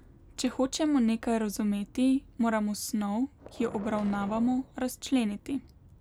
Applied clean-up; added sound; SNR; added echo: none; Boom; 16 dB; none.